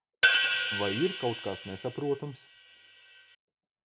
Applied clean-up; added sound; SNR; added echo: none; Hi-hat; -4 dB; none.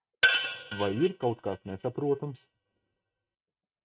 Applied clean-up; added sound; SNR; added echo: neural mask model RNNoise.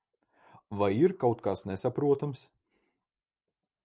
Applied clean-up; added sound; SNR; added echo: none; none; none; none.